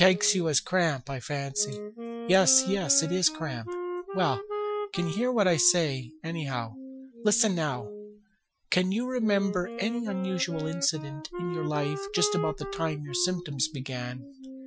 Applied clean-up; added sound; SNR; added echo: classical method Wiener filter.